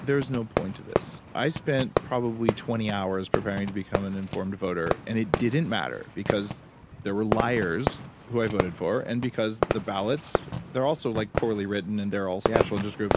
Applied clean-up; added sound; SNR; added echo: none; Fireworks; 3 dB; none.